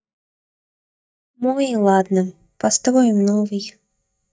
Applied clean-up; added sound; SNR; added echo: neural mask model DeepFilterNet 3.